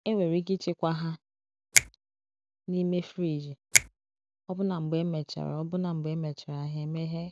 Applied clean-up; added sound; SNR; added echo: none; Finger snapping; 0 dB; none.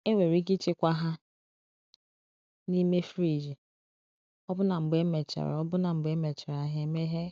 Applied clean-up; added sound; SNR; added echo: none; none; none; none.